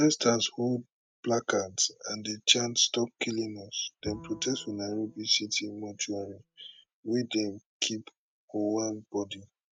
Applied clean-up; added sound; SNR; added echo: neural mask model RNNoise.